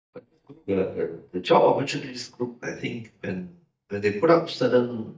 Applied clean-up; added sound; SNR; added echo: neural mask model DeepFilterNet 3.